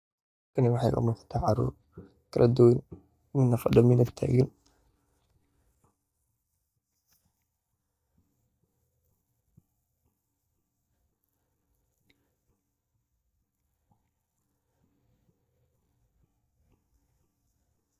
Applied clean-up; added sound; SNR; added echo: neural mask model DeepFilterNet 3.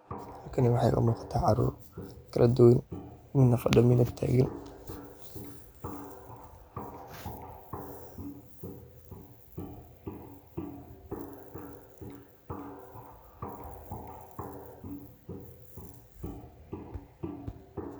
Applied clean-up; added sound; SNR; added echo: none; Walk, footsteps; 13 dB; none.